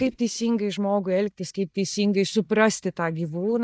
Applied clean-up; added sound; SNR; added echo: neural mask model DeepFilterNet 3.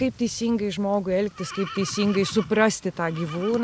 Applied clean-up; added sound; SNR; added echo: none; none; none; none.